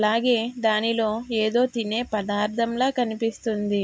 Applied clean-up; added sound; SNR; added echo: none; none; none; none.